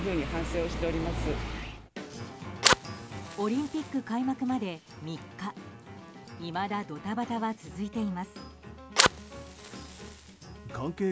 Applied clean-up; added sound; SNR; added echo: none; Fire; 2 dB; none.